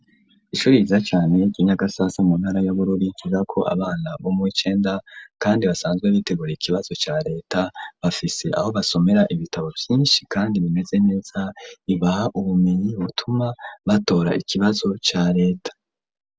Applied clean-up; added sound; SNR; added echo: none; none; none; none.